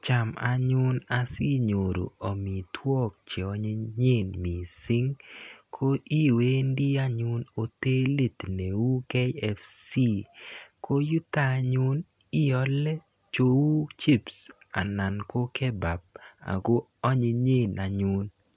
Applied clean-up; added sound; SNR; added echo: none; none; none; none.